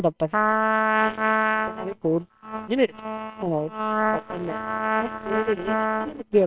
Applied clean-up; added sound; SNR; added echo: neural separator model SepFormer WHAMR!.